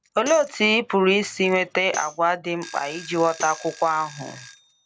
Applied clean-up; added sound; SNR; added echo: none; Tambourine + Alarm / Clock; 17 dB; none.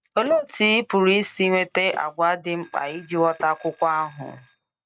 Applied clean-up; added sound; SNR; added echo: neural mask model RNNoise.